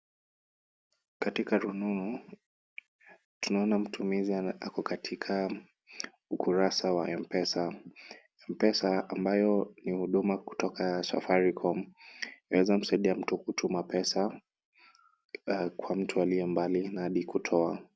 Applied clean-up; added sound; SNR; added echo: none; none; none; none.